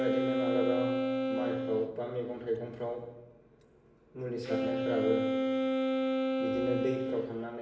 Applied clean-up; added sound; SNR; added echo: none; Wind instrument, woodwind instrument; -3 dB; reverberation time 0.9 s.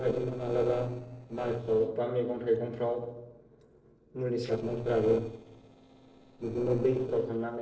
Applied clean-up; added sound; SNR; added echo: neural separator model SepFormer DNS4.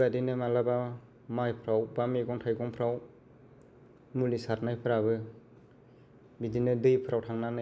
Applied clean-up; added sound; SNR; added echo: none; none; none; none.